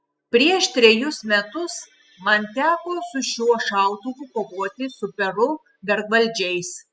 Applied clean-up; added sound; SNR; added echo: classical method spectral subtraction.